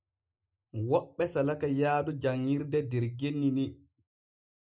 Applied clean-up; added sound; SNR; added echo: neural mask model Resemble Enhance denoiser.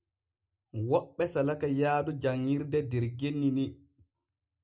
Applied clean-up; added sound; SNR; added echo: none; none; none; none.